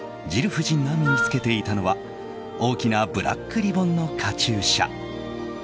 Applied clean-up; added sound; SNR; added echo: none; Wind instrument, woodwind instrument; 3 dB; none.